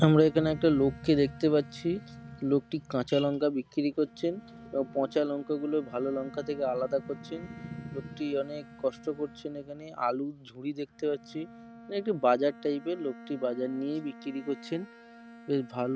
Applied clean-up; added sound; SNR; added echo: none; Bowed string instrument; 20 dB; none.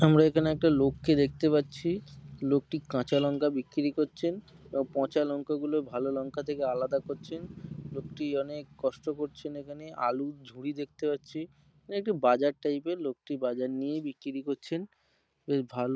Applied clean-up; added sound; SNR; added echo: none; none; none; none.